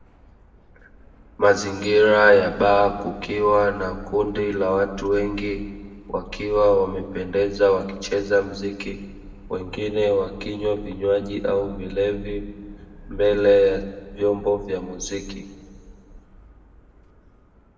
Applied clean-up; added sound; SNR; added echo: none; Subway, metro, underground; 19 dB; reverberation time 1.4 s.